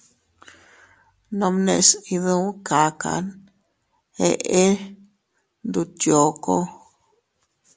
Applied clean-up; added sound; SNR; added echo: none; none; none; none.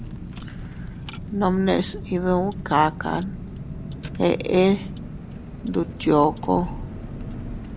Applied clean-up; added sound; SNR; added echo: none; Car; 10 dB; none.